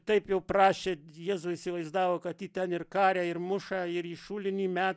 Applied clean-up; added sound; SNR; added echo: none; none; none; none.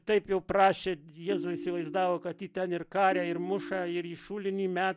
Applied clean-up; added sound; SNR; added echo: none; Ringtone; 11 dB; none.